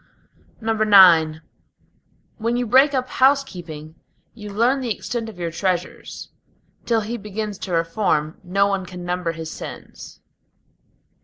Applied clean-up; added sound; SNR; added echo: none; none; none; none.